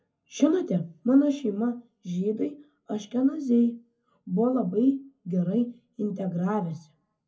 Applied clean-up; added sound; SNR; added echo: none; none; none; reverberation time 0.3 s.